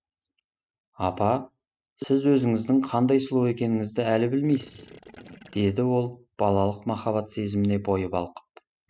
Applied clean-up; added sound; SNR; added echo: neural mask model RNNoise.